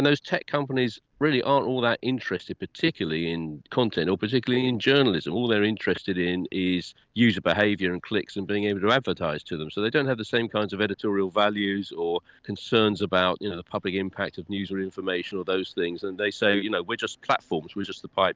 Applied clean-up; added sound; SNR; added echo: none; none; none; none.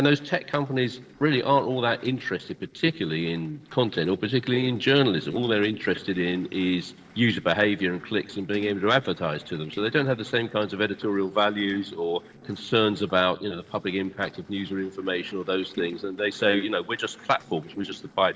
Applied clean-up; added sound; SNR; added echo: neural separator model SepFormer DNS4.